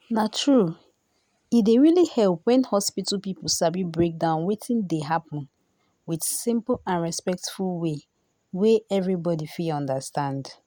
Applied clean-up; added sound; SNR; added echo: none; none; none; none.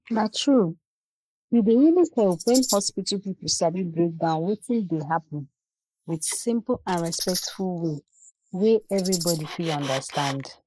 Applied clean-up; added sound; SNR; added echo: neural mask model Resemble Enhance denoiser.